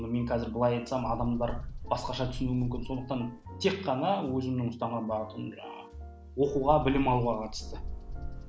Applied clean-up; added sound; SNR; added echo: none; Bird; 11 dB; none.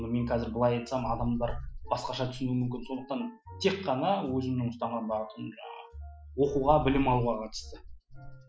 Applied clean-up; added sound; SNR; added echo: classical method Wiener filter.